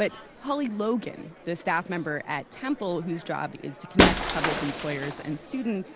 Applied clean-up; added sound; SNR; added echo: none; Shatter; 0 dB; none.